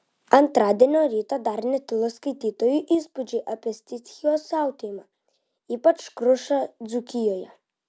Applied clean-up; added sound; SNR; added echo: none; none; none; none.